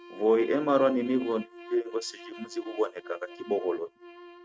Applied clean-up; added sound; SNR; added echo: neural mask model RNNoise.